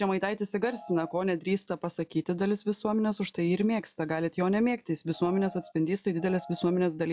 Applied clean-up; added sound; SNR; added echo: classical method log-MMSE.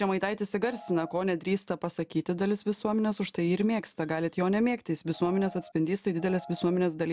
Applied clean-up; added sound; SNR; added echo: none; Piano; 17 dB; none.